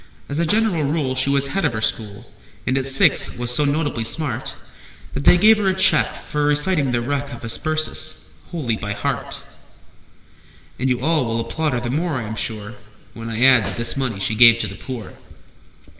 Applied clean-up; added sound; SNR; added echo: none; Snare drum; 17 dB; reverberation time 1.4 s.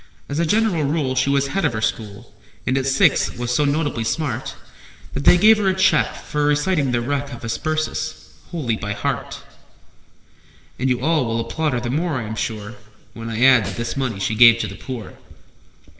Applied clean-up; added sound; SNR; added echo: neural separator model SepFormer DNS4.